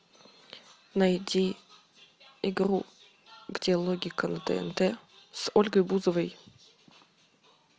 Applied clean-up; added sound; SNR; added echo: none; none; none; none.